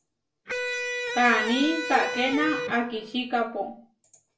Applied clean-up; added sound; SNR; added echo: none; Electric guitar; 4 dB; reverberation time 0.2 s.